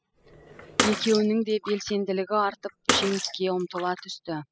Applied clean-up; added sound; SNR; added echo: classical method spectral subtraction.